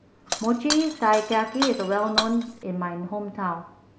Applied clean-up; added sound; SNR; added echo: none; Shatter; 6 dB; none.